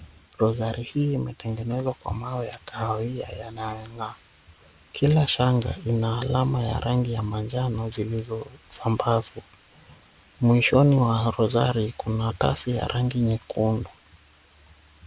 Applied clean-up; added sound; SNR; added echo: none; none; none; none.